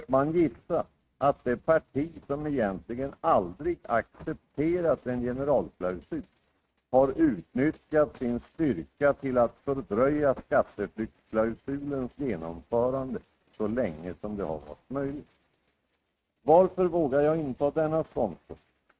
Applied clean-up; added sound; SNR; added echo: neural mask model RNNoise.